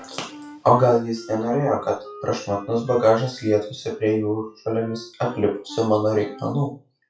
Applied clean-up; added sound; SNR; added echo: classical method WPE with log-MMSE.